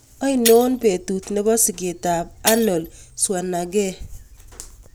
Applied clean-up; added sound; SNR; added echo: none; Shatter; 11 dB; none.